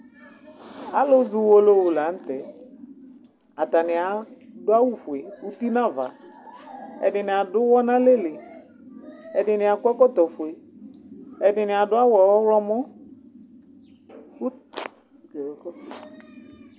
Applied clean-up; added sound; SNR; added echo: none; none; none; none.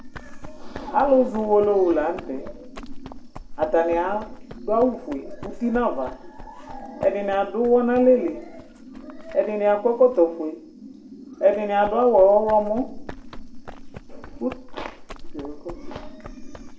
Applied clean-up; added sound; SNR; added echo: none; Run; 14 dB; reverberation time 0.4 s.